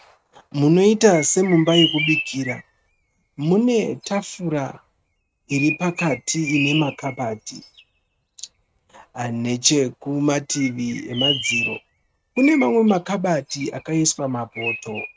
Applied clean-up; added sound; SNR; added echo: neural mask model RNNoise.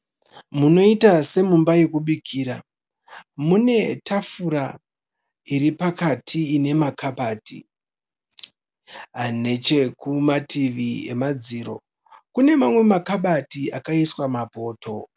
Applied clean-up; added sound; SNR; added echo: none; none; none; none.